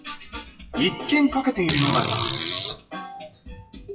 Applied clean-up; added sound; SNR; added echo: classical method WPE with log-MMSE.